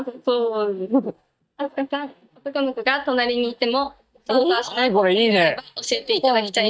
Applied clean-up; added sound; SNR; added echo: neural mask model DeepFilterNet 3.